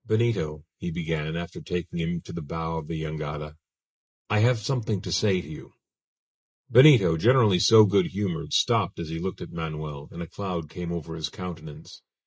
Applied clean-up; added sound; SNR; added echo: neural mask model Resemble Enhance denoiser.